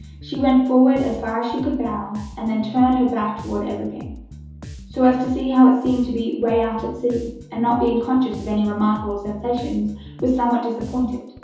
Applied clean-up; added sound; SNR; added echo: none; Bass guitar; 17 dB; reverberation time 2.8 s.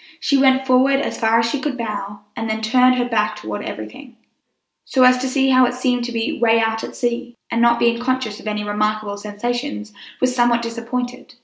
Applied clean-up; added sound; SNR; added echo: none; none; none; none.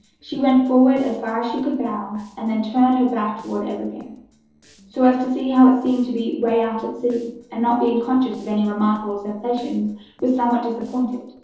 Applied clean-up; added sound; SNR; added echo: neural separator model SepFormer DNS4.